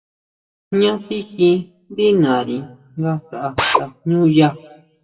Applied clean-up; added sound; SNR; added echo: classical method WPE with log-MMSE.